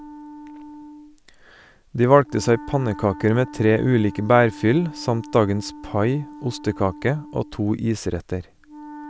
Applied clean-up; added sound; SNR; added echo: none; Wind instrument, woodwind instrument; 18 dB; none.